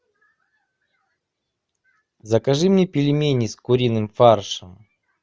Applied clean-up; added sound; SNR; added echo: none; none; none; none.